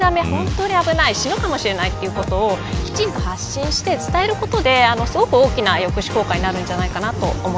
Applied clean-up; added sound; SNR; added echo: none; none; none; none.